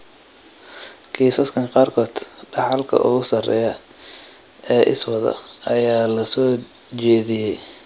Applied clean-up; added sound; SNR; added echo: none; none; none; none.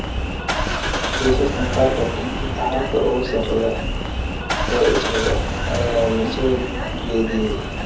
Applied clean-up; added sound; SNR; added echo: none; Engine starting / Car; 1 dB; reverberation time 0.7 s.